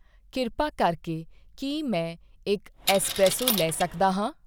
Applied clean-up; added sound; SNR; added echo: none; Coin (dropping); 4 dB; none.